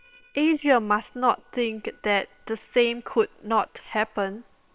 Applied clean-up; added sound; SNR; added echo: neural separator model SepFormer WHAM!.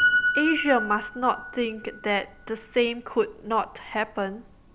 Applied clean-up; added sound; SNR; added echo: none; Piano; 3 dB; none.